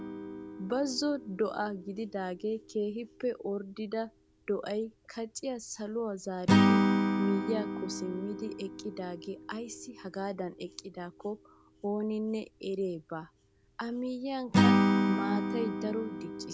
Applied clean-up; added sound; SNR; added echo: none; Acoustic guitar / Strum; -3 dB; none.